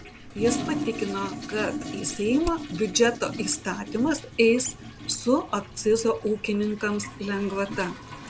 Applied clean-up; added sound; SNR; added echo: none; Hammer + Toilet flush; 9 dB; none.